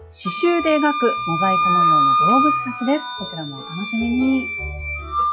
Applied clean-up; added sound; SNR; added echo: classical method log-MMSE.